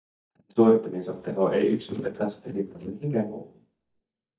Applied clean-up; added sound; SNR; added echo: neural mask model DeepFilterNet 3.